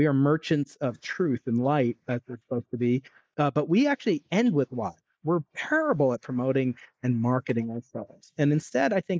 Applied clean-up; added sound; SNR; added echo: neural mask model Resemble Enhance denoiser.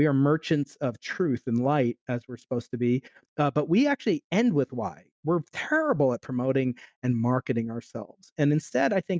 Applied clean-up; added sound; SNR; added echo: none; none; none; none.